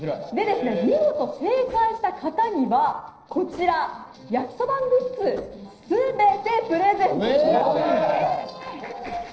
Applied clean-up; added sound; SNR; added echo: neural separator model SepFormer DNS4.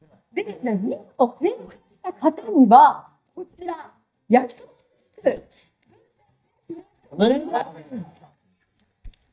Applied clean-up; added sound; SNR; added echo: neural mask model DeepFilterNet 3.